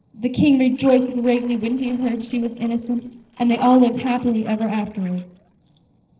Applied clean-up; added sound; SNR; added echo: neural separator model SepFormer DNS4.